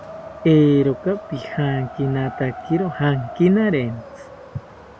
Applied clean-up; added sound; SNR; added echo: none; Wind; 15 dB; none.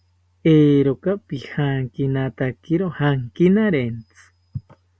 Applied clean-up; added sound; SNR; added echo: none; none; none; none.